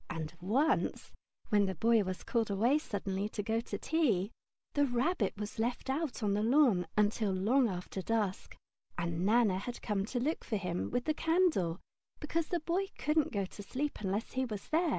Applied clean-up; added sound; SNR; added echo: none; none; none; none.